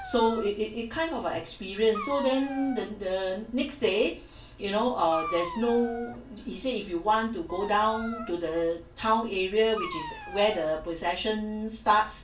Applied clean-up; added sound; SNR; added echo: none; Dog; 14 dB; reverberation time 0.3 s.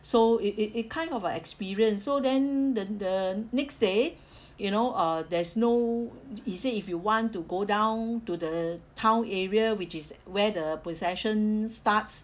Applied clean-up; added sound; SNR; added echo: none; none; none; none.